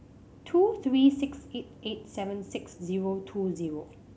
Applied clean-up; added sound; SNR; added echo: none; none; none; none.